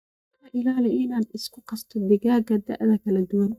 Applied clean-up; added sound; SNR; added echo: neural mask model DeepFilterNet 3.